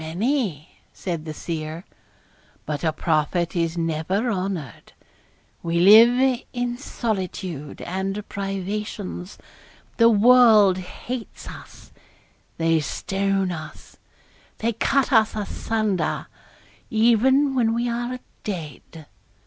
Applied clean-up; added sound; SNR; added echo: none; none; none; none.